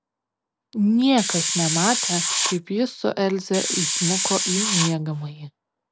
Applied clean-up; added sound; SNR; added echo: none; Hiss; -1 dB; none.